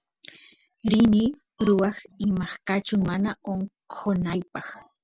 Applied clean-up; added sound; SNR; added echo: none; none; none; none.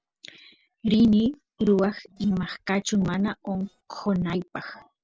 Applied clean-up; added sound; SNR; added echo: neural separator model SepFormer DNS4.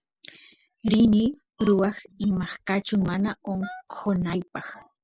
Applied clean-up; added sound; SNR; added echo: neural mask model Resemble Enhance denoiser.